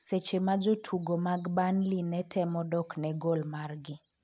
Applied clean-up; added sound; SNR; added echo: none; none; none; none.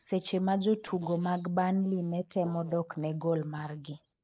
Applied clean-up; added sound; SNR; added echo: neural mask model Resemble Enhance denoiser.